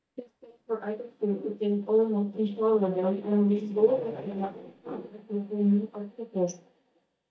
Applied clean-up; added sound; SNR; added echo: neural mask model DeepFilterNet 3.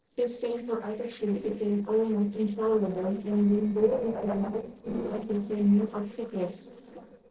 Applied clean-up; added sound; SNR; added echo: neural separator model SepFormer DNS4.